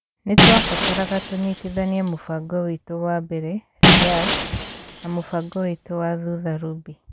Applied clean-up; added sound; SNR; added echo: none; Shatter; -4 dB; none.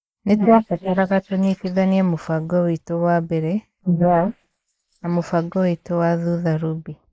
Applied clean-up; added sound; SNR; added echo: neural mask model Resemble Enhance denoiser.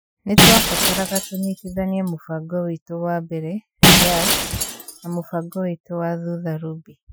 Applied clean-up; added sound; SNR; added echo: classical method Wiener filter.